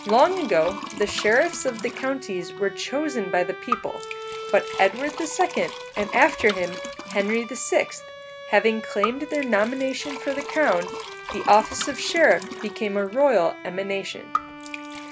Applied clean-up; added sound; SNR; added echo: none; Liquid + Bowed string instrument; 10 dB; none.